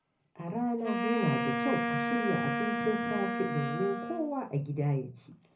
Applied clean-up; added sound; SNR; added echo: none; Wind instrument, woodwind instrument; 1 dB; reverberation time 0.4 s.